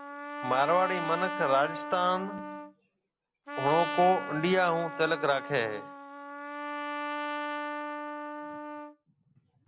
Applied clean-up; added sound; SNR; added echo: none; Trumpet; 7 dB; none.